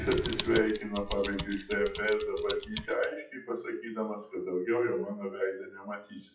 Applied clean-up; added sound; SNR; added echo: classical method WPE with log-MMSE.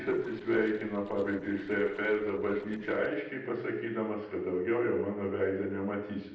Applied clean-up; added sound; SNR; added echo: neural separator model SepFormer DNS4.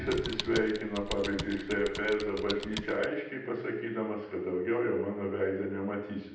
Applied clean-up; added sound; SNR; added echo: none; Typing; 8 dB; reverberation time 0.8 s.